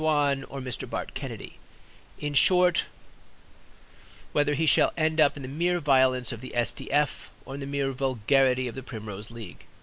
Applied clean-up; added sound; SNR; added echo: none; none; none; none.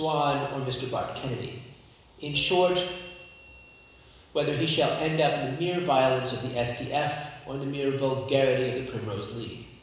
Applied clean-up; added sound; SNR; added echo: none; Bell; 14 dB; reverberation time 1.0 s.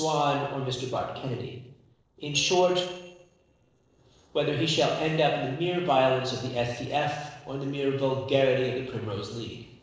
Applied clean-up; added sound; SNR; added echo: neural separator model SepFormer DNS4.